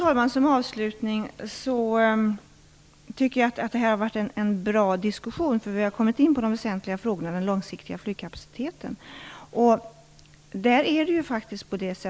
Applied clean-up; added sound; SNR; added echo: none; none; none; none.